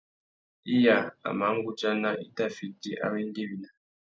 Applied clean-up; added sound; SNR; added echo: none; none; none; none.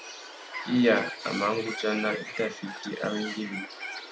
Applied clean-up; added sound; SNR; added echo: none; Bird; 9 dB; none.